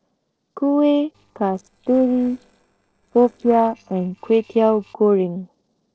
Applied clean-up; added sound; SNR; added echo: neural separator model SepFormer DNS4.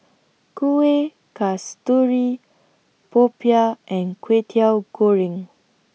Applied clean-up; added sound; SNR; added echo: none; none; none; none.